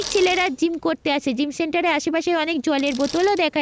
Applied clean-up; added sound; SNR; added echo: none; Bicycle; 17 dB; none.